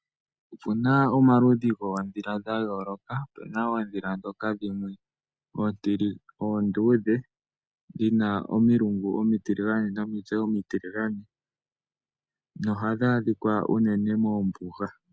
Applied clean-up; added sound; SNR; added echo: none; none; none; none.